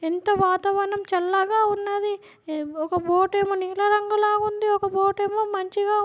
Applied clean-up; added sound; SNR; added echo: none; none; none; none.